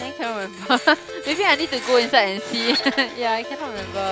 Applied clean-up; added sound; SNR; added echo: none; Ringtone + Screech; 10 dB; none.